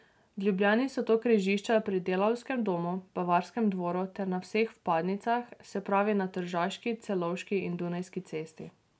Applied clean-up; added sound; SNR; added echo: none; none; none; none.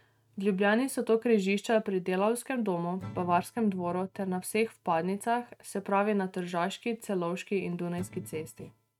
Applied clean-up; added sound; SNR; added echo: neural mask model RNNoise.